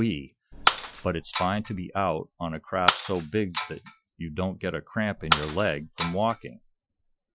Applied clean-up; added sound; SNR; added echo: classical method Wiener filter.